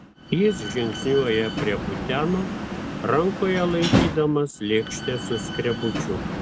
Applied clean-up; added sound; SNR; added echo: none; Slam; 4 dB; none.